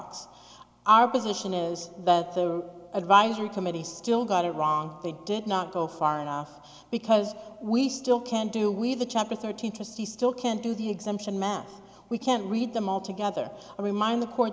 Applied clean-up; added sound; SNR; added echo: none; none; none; none.